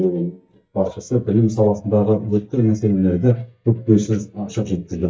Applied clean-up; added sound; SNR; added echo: neural mask model DeepFilterNet 3.